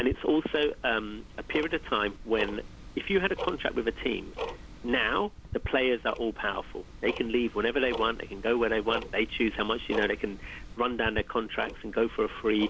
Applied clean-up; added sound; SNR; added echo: none; Tick-tock; 12 dB; none.